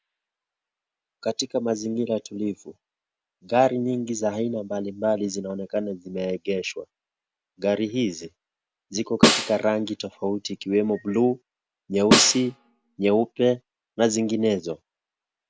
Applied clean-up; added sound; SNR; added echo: none; Snare drum; -2 dB; none.